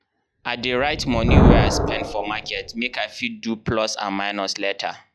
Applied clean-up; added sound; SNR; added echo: classical method log-MMSE.